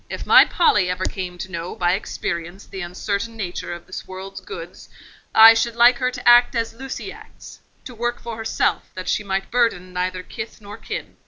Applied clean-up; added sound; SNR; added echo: none; none; none; none.